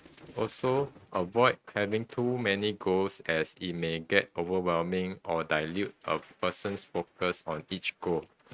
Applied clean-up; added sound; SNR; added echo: neural mask model RNNoise.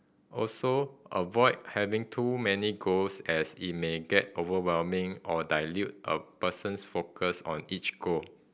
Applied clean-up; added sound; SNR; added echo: none; none; none; none.